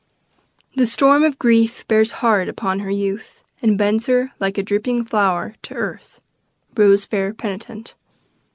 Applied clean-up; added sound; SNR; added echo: none; none; none; none.